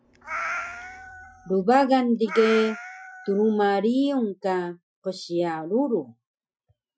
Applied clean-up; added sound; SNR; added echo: classical method Wiener filter.